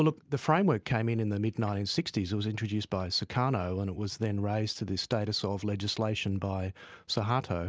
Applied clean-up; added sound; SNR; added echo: none; none; none; none.